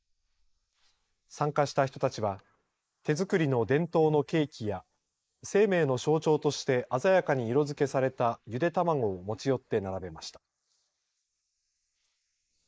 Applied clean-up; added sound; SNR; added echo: neural mask model Resemble Enhance denoiser.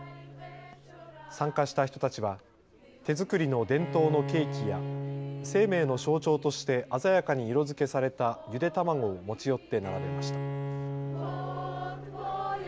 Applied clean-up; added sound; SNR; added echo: none; Bowed string instrument; 9 dB; none.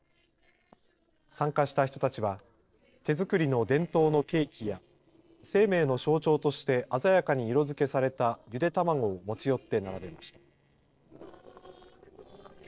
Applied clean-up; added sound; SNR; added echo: neural separator model SepFormer DNS4.